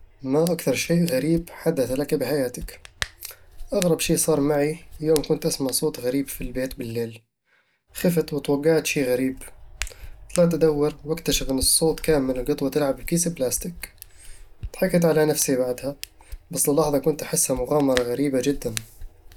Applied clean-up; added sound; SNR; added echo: none; Hands; 15 dB; none.